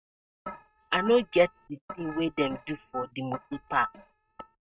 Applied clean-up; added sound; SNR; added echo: neural mask model RNNoise.